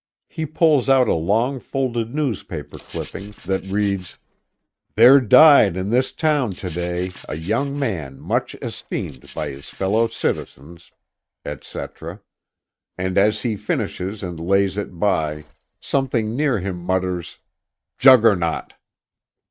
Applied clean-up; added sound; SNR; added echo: neural mask model RNNoise.